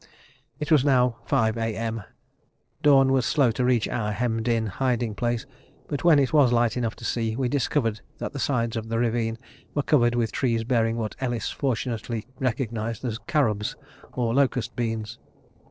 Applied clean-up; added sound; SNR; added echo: neural separator model SepFormer DNS4.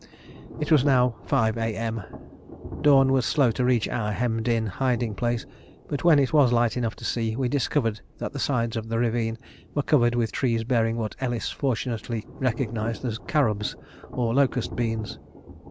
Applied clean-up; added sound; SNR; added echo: none; Thunder / Rain; 17 dB; none.